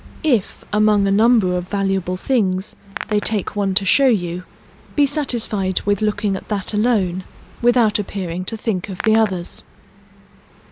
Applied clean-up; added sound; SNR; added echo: none; Hands; 19 dB; none.